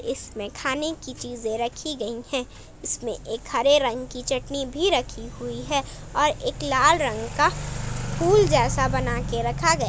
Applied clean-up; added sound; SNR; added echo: none; none; none; none.